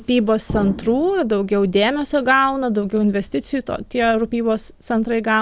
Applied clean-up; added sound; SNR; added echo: none; Explosion; 15 dB; none.